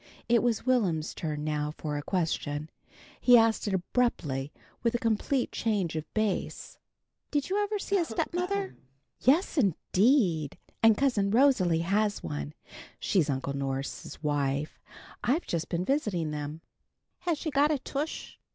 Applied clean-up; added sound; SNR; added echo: none; Cough; 16 dB; none.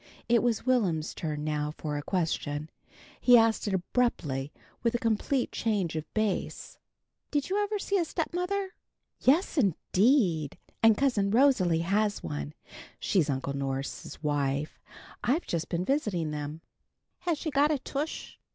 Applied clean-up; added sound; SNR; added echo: none; none; none; none.